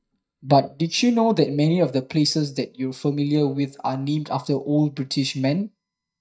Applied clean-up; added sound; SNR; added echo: neural mask model DeepFilterNet 3.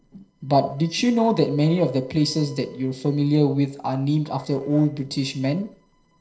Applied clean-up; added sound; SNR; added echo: neural separator model SepFormer DNS4.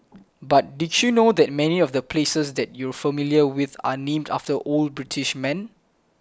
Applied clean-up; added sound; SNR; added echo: none; none; none; none.